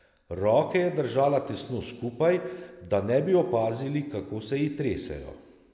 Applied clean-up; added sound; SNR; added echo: none; none; none; none.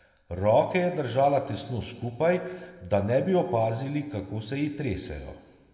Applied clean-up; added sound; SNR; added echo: none; none; none; reverberation time 0.7 s.